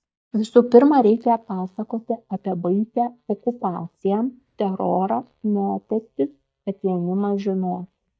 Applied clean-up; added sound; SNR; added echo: neural mask model DeepFilterNet 3.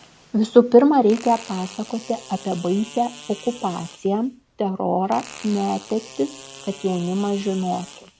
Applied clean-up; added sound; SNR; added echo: none; Fart; 19 dB; none.